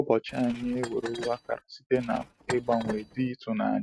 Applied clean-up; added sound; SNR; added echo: neural mask model RNNoise.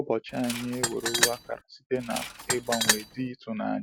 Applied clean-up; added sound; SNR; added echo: none; Tools; -1 dB; none.